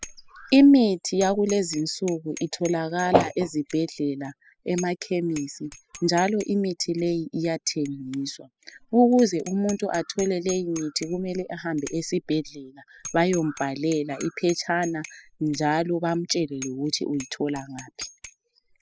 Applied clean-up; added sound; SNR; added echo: classical method spectral subtraction.